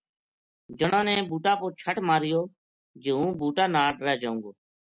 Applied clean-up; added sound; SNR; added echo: none; none; none; none.